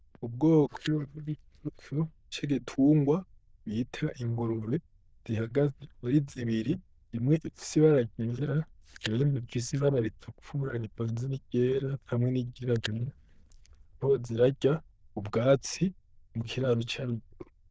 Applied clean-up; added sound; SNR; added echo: neural diffusion model UNIVERSE++.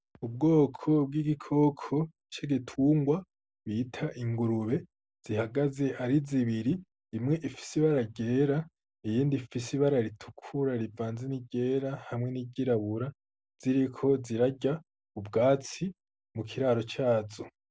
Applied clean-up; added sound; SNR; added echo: none; none; none; none.